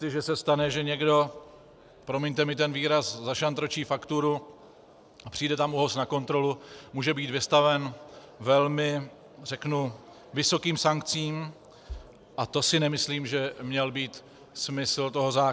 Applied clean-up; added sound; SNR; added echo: none; none; none; none.